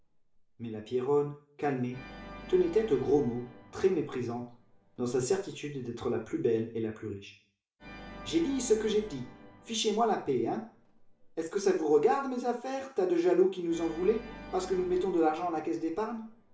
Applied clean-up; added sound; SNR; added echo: none; Organ; 19 dB; reverberation time 0.5 s.